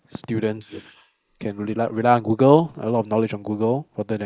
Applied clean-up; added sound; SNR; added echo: neural mask model Resemble Enhance denoiser.